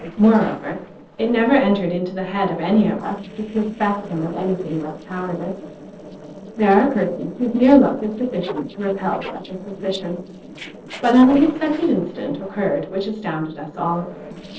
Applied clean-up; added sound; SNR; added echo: neural separator model SepFormer DNS4.